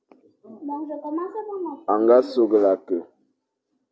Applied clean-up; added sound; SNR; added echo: none; none; none; none.